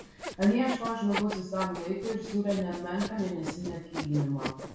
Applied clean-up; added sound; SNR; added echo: none; Sawing; 9 dB; reverberation time 0.6 s.